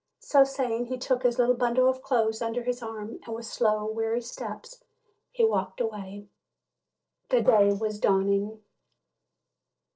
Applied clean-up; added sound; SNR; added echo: neural separator model SepFormer DNS4.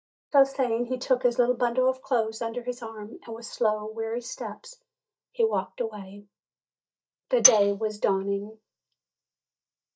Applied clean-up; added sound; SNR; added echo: neural mask model DeepFilterNet 3.